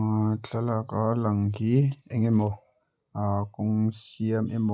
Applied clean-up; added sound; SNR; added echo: none; none; none; none.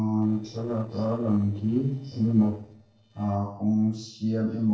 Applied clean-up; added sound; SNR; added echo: neural separator model SepFormer DNS4.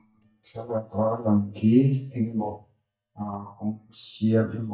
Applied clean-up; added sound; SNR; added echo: neural mask model DeepFilterNet 3.